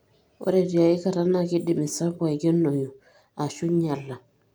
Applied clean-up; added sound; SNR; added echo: none; none; none; none.